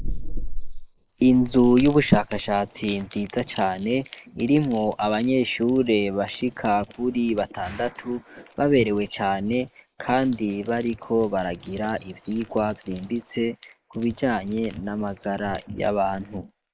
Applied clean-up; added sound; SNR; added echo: neural mask model Resemble Enhance denoiser.